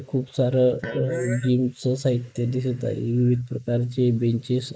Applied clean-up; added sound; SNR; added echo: neural mask model Resemble Enhance denoiser.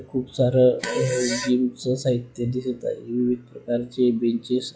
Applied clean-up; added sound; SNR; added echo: classical method log-MMSE.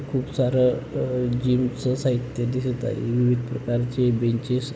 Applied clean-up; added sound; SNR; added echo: none; none; none; none.